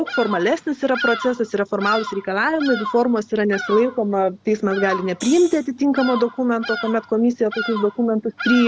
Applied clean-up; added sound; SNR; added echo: none; Hi-hat + Bird vocalization, bird call, bird song; 11 dB; none.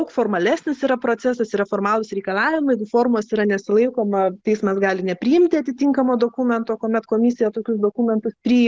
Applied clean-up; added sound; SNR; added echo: none; none; none; none.